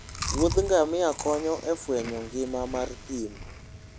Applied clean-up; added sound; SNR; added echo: none; Chewing, mastication; 9 dB; none.